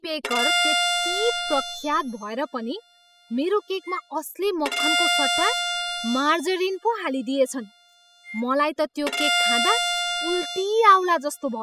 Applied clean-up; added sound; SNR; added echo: classical method spectral subtraction.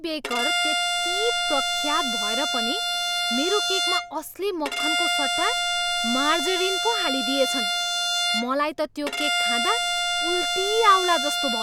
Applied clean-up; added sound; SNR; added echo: none; Bowed string instrument; -2 dB; none.